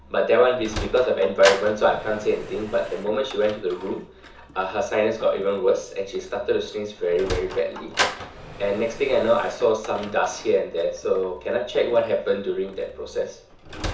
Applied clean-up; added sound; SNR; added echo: none; Sliding door; 11 dB; reverberation time 0.7 s.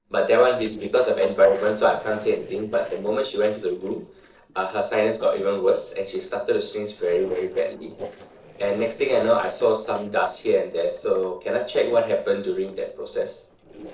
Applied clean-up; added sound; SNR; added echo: neural separator model SepFormer DNS4.